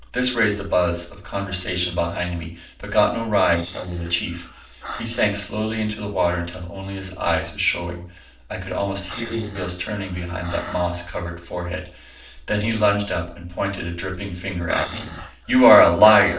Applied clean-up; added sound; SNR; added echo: neural separator model SepFormer DNS4.